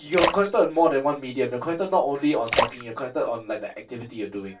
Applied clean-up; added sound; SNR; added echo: none; Splash, splatter; 7 dB; reverberation time 0.1 s.